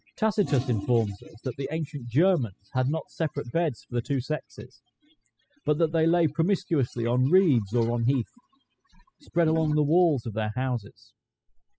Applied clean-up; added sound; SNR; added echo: classical method spectral subtraction.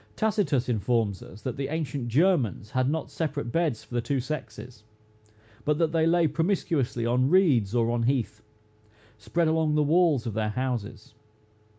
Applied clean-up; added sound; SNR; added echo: none; none; none; none.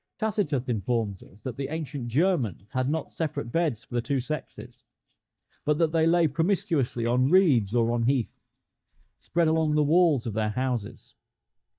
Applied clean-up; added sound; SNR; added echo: neural mask model DeepFilterNet 3.